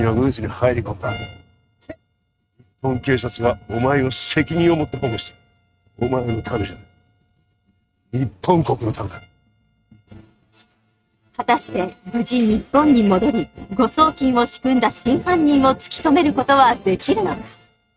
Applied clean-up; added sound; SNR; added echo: neural mask model RNNoise.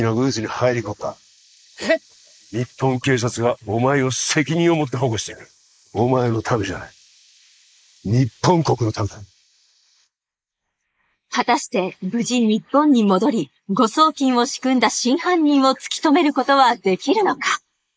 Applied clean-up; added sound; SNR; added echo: neural mask model Resemble Enhance denoiser.